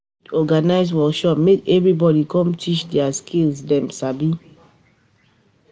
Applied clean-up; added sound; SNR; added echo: none; none; none; none.